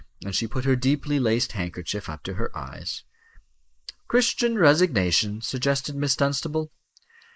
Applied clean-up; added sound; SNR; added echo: neural mask model Resemble Enhance denoiser.